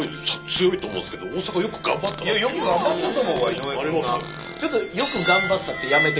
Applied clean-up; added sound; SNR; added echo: none; Fart; 19 dB; reverberation time 0.2 s.